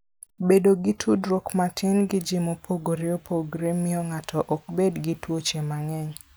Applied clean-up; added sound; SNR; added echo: none; none; none; none.